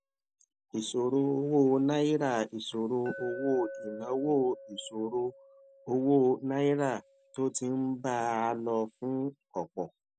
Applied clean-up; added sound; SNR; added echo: none; Glass; 19 dB; none.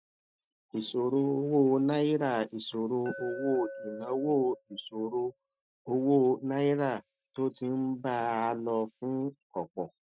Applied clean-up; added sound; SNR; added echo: neural mask model RNNoise.